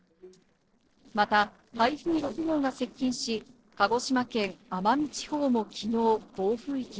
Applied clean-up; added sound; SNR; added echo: neural separator model SepFormer DNS4.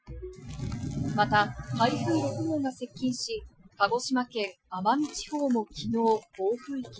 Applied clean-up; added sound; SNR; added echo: classical method Wiener filter.